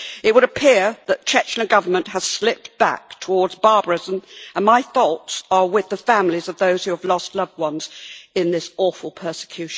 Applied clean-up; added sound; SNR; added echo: none; none; none; none.